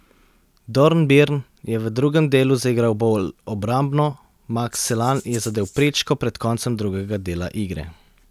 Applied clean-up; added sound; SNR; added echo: none; Rattle (instrument); 18 dB; none.